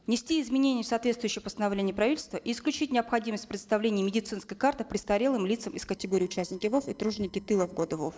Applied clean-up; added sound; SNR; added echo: neural separator model SepFormer DNS4.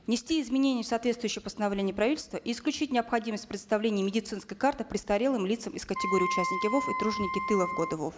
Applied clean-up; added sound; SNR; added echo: none; Wind instrument, woodwind instrument; 3 dB; none.